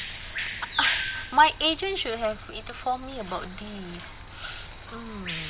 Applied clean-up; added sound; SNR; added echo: none; Bird vocalization, bird call, bird song; 6 dB; none.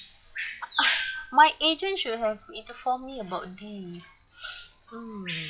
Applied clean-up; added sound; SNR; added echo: classical method log-MMSE.